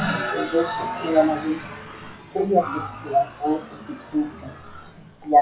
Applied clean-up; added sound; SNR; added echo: classical method WPE with log-MMSE.